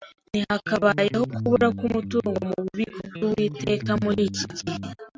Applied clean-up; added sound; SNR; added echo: neural mask model RNNoise.